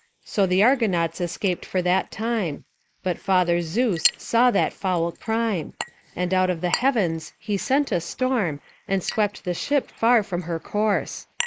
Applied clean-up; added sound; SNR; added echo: neural mask model Resemble Enhance denoiser.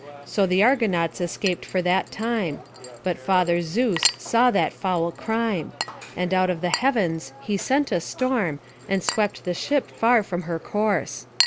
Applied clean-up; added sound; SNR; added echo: none; Chink, clink; 11 dB; none.